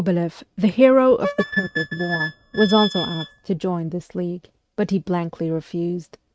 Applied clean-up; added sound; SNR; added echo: neural mask model RNNoise.